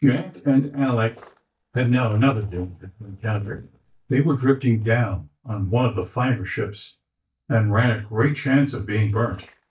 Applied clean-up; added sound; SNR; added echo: neural mask model DeepFilterNet 3.